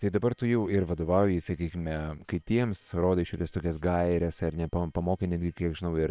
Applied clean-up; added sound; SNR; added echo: neural separator model SepFormer WHAM!.